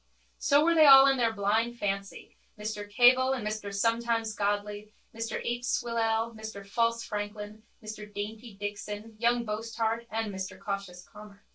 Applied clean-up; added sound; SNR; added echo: none; none; none; reverberation time 0.1 s.